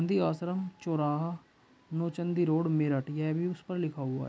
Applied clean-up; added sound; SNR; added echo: none; none; none; none.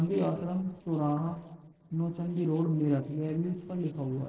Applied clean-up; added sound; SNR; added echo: neural separator model SepFormer DNS4.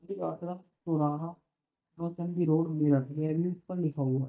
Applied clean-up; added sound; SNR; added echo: neural mask model DeepFilterNet 3.